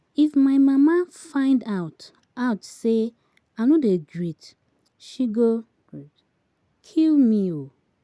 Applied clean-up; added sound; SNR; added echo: none; none; none; none.